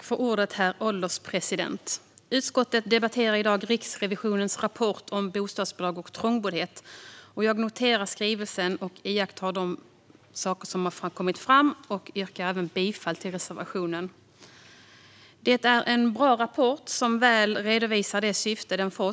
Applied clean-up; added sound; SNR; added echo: none; none; none; none.